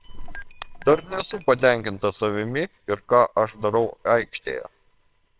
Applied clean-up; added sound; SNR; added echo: neural separator model SepFormer WHAMR!.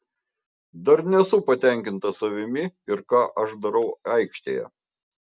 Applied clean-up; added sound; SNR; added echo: none; none; none; none.